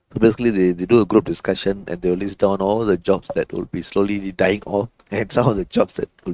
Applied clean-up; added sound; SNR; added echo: neural mask model RNNoise.